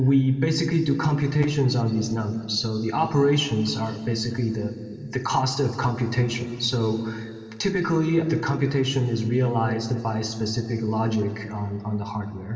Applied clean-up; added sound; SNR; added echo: none; none; none; reverberation time 2.6 s.